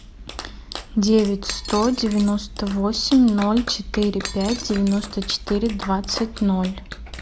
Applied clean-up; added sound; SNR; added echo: none; Shatter + Clapping; 14 dB; none.